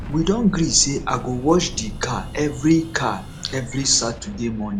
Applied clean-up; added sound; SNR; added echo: none; Explosion + Explosion; 12 dB; none.